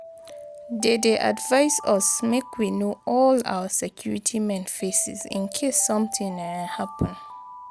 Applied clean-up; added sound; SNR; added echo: none; Alarm; 16 dB; none.